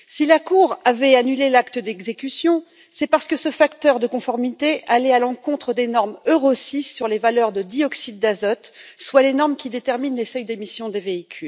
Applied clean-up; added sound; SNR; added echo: none; none; none; none.